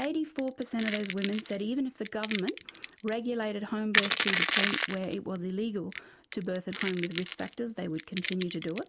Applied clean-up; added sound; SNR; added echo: none; Crushing; 0 dB; none.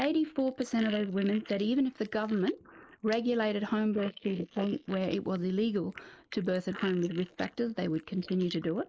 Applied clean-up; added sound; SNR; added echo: neural mask model Resemble Enhance denoiser.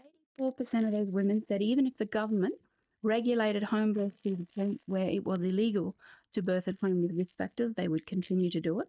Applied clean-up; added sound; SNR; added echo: neural mask model DeepFilterNet 3.